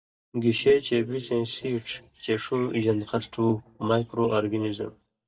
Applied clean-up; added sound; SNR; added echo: neural mask model DeepFilterNet 3.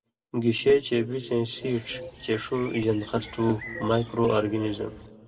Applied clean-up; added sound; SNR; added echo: none; Bird; 16 dB; reverberation time 2.0 s.